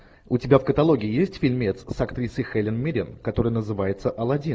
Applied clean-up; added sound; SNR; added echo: none; none; none; none.